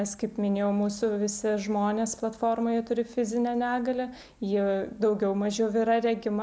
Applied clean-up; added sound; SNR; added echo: none; none; none; none.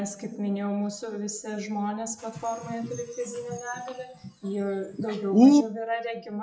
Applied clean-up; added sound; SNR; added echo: classical method WPE with log-MMSE.